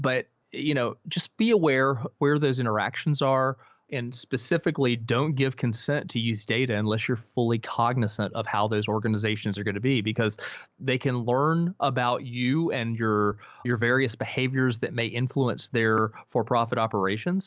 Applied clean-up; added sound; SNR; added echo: none; none; none; none.